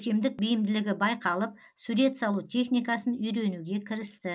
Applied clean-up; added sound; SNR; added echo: none; none; none; none.